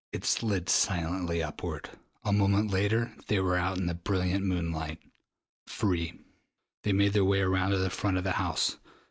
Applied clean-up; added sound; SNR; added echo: none; none; none; none.